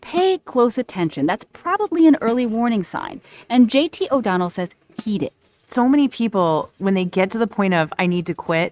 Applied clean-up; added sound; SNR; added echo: neural mask model RNNoise.